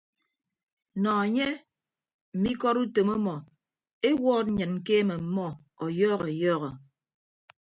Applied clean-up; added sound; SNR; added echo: none; none; none; none.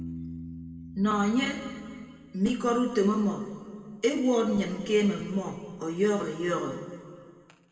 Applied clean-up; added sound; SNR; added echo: none; Piano; 18 dB; reverberation time 1.9 s.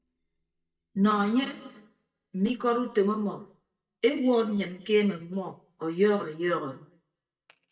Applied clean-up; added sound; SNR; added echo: neural mask model DeepFilterNet 3.